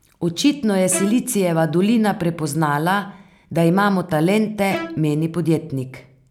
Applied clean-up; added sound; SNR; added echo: none; Bowed string instrument; 14 dB; none.